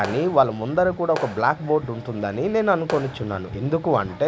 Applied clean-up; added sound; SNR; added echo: none; Clapping; 15 dB; none.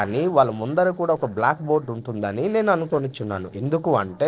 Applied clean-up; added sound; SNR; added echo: neural separator model SepFormer DNS4.